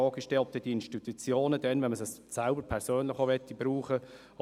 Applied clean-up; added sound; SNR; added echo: none; none; none; none.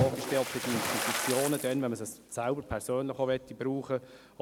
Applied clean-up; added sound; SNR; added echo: none; Splash, splatter; 4 dB; none.